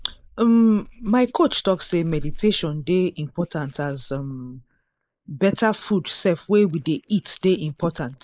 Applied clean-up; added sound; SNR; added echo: neural mask model Resemble Enhance denoiser.